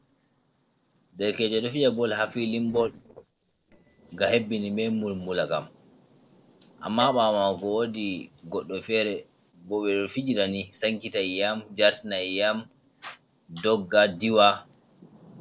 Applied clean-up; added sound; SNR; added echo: neural separator model SepFormer DNS4.